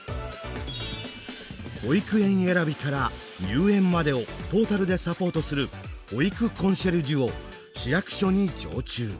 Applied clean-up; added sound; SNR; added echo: none; none; none; none.